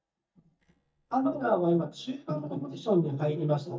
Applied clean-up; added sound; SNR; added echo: neural mask model DeepFilterNet 3.